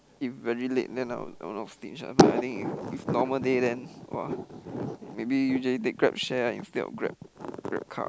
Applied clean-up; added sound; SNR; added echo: none; none; none; none.